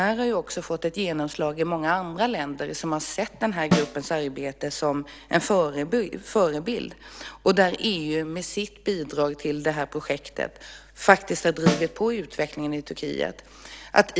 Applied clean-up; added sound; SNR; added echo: none; Snare drum; 6 dB; none.